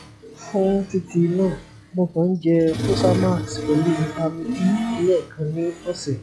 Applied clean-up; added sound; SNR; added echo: classical method log-MMSE.